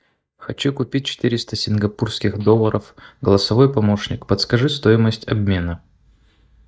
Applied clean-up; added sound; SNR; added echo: neural mask model DeepFilterNet 3.